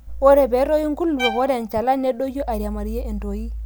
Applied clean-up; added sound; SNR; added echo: none; Bowed string instrument; 13 dB; none.